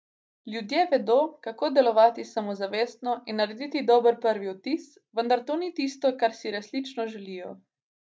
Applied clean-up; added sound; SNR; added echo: none; none; none; none.